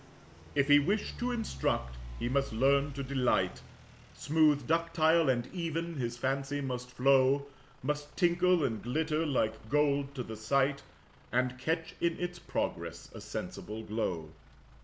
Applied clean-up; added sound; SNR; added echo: none; Idling / Truck; 17 dB; none.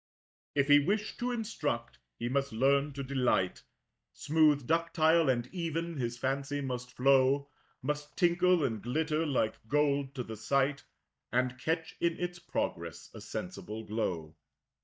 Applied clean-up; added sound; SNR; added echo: neural mask model DeepFilterNet 3.